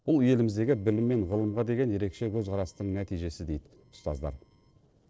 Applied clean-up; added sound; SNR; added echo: neural separator model SepFormer DNS4.